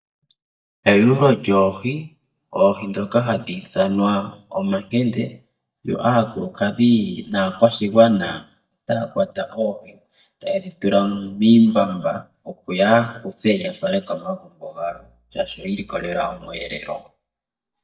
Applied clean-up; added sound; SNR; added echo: neural mask model DeepFilterNet 3.